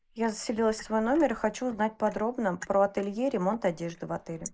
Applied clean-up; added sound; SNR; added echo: neural mask model Resemble Enhance denoiser.